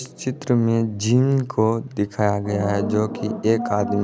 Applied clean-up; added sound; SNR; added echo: none; none; none; none.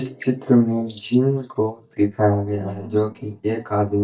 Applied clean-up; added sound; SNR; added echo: neural mask model DeepFilterNet 3.